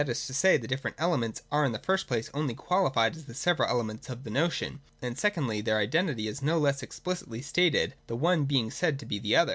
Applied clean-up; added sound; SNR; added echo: none; none; none; none.